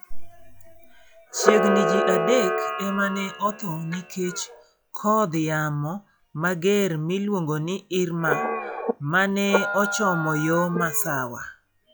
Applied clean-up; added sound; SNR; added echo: classical method log-MMSE.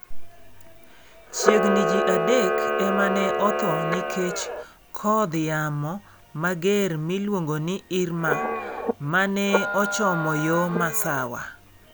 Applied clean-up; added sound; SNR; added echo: none; Camera; 3 dB; none.